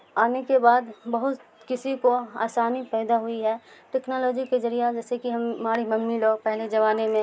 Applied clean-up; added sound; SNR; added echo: none; none; none; none.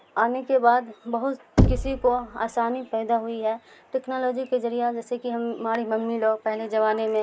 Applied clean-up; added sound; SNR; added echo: none; Knock / Wood; 1 dB; none.